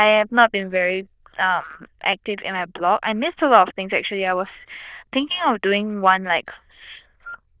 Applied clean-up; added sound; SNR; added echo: neural diffusion model UNIVERSE++.